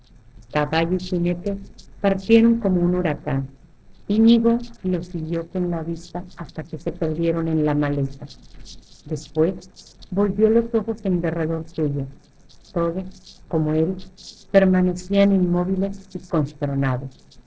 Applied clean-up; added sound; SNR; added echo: neural separator model SepFormer DNS4.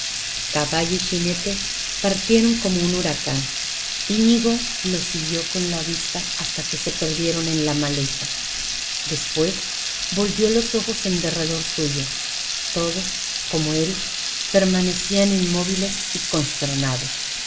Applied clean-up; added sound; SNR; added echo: none; Water tap, faucet / Liquid; 3 dB; reverberation time 0.9 s.